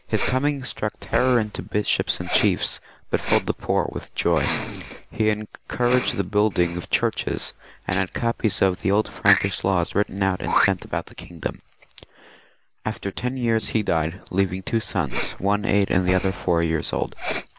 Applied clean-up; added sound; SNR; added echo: none; Respiratory sounds; 6 dB; none.